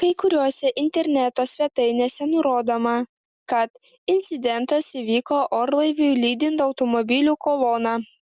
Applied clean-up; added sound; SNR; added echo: none; none; none; none.